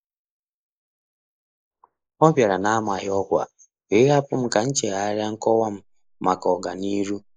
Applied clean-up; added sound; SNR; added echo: neural mask model Resemble Enhance denoiser.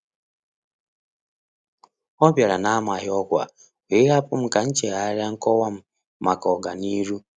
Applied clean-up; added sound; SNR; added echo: none; none; none; none.